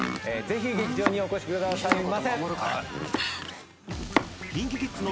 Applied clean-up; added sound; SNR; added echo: none; Domestic sounds, home sounds; 4 dB; none.